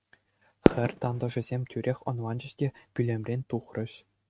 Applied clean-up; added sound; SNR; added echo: neural mask model RNNoise.